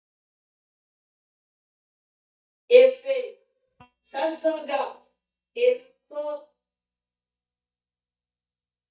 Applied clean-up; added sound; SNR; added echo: neural mask model DeepFilterNet 3.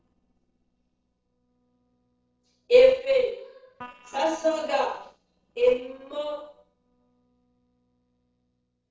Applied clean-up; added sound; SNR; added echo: neural separator model SepFormer DNS4.